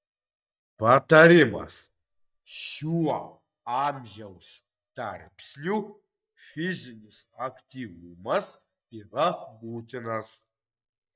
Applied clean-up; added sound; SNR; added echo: neural mask model DeepFilterNet 3.